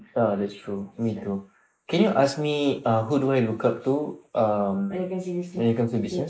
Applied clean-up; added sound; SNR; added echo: neural mask model Resemble Enhance denoiser.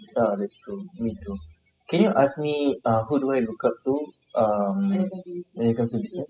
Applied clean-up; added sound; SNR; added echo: classical method spectral subtraction.